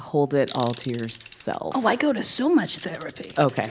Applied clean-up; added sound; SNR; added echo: none; Tools; 5 dB; none.